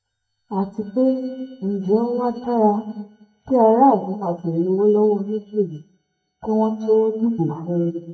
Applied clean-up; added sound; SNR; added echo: neural mask model DeepFilterNet 3.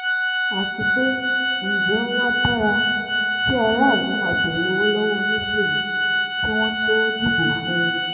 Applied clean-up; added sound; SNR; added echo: none; Organ; -3 dB; reverberation time 1.7 s.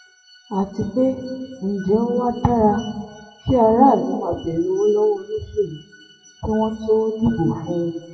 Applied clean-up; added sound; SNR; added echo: classical method WPE with log-MMSE.